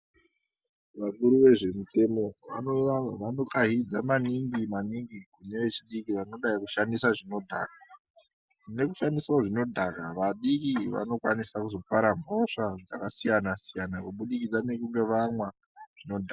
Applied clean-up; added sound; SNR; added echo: none; none; none; none.